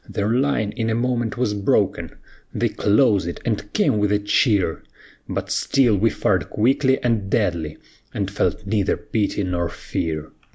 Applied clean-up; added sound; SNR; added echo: none; none; none; none.